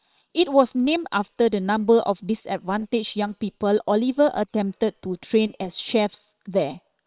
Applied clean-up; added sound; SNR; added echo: neural separator model SepFormer WHAM!.